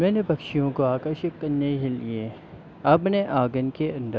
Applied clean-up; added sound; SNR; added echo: none; none; none; none.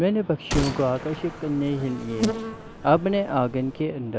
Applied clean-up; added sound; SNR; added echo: none; Insect + Gunshot, gunfire; 7 dB; none.